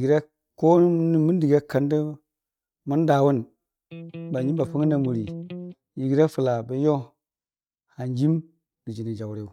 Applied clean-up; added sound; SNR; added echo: neural mask model RNNoise.